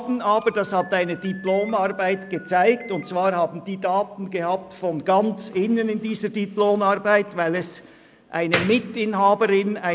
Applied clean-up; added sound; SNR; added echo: none; Slam; 16 dB; none.